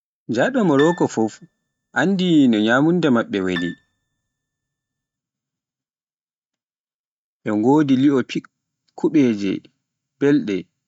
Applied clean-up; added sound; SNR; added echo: neural mask model RNNoise.